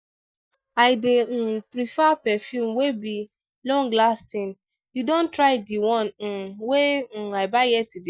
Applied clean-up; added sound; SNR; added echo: neural mask model DeepFilterNet 3.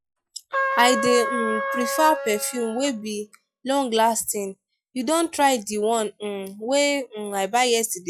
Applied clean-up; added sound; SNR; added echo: classical method log-MMSE.